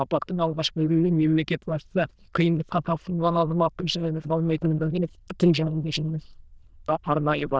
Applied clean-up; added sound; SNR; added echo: neural diffusion model UNIVERSE++.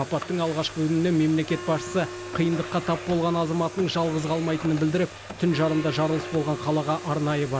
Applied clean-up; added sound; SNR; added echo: none; Wind instrument, woodwind instrument + Domestic sounds, home sounds; 12 dB; none.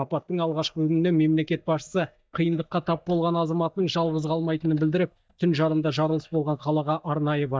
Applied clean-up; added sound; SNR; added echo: neural mask model DeepFilterNet 3.